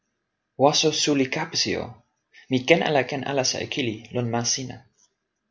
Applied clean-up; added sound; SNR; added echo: none; none; none; none.